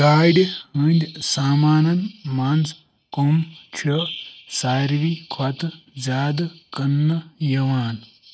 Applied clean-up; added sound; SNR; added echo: neural mask model RNNoise.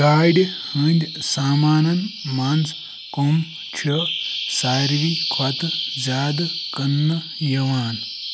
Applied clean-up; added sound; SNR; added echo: none; Bird vocalization, bird call, bird song; 8 dB; none.